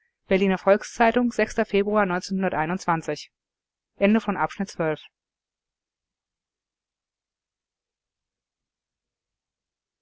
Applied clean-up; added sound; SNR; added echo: none; none; none; none.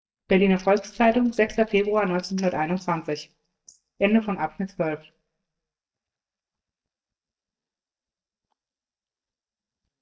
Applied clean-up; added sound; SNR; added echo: neural mask model DeepFilterNet 3.